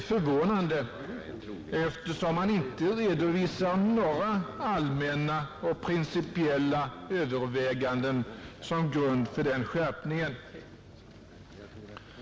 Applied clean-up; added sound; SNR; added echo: none; none; none; none.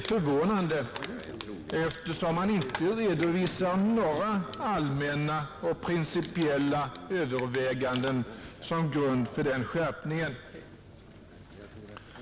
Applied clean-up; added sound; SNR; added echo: none; Crumpling, crinkling; 17 dB; none.